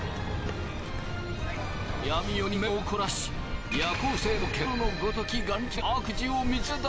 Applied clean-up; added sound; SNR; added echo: none; Traffic noise, roadway noise / Bus; 5 dB; none.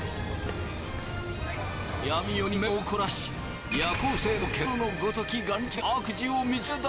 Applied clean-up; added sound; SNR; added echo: none; none; none; none.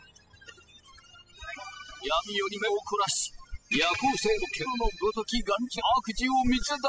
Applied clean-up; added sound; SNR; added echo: classical method spectral subtraction.